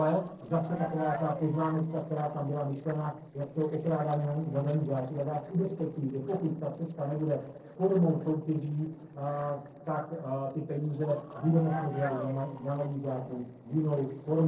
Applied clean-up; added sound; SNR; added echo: neural separator model SepFormer DNS4.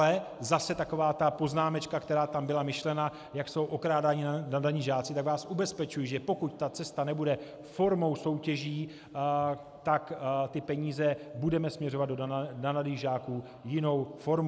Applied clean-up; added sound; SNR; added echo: none; none; none; none.